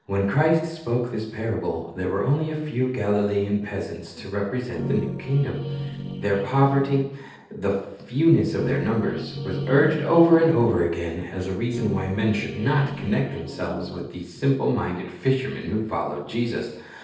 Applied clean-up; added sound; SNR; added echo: neural separator model SepFormer DNS4.